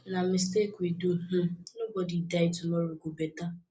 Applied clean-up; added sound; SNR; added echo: none; none; none; none.